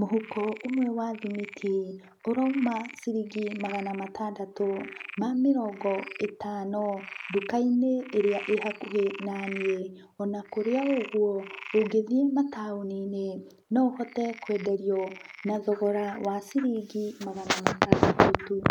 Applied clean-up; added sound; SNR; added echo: none; Frog; 17 dB; none.